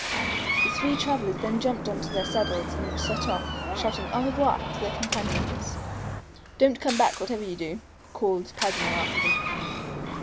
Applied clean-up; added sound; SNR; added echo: none; Door; 1 dB; none.